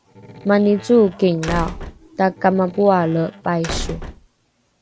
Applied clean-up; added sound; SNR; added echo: none; Squeak / Slam / Wood; 12 dB; none.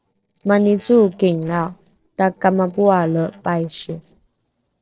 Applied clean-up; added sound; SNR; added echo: neural separator model SepFormer DNS4.